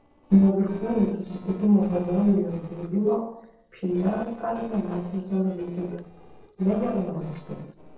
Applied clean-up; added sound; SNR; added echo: neural separator model SepFormer DNS4.